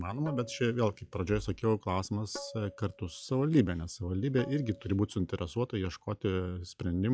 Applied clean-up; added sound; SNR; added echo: classical method log-MMSE.